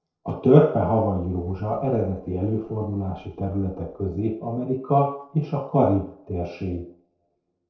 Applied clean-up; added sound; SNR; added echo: neural separator model SepFormer DNS4.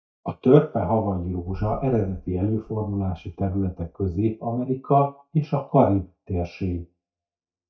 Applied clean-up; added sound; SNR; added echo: neural mask model DeepFilterNet 3.